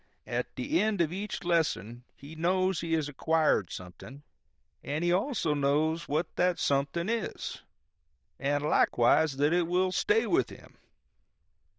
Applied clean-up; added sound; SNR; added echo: neural diffusion model UNIVERSE++.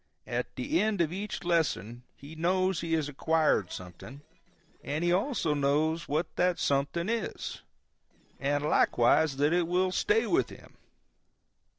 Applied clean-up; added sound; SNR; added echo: neural separator model SepFormer DNS4.